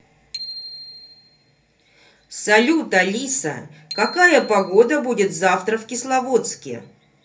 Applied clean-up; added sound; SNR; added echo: none; Bicycle bell; 19 dB; reverberation time 0.3 s.